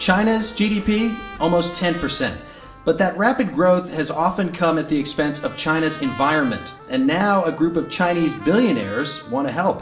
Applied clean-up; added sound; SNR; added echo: none; Trumpet; 18 dB; reverberation time 1.7 s.